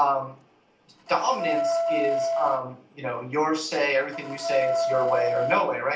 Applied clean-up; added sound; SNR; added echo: none; Wind instrument, woodwind instrument; 1 dB; reverberation time 0.3 s.